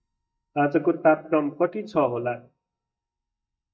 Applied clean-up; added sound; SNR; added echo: neural mask model DeepFilterNet 3.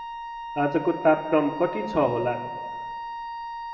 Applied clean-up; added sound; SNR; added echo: none; Wind instrument, woodwind instrument; 8 dB; reverberation time 1.3 s.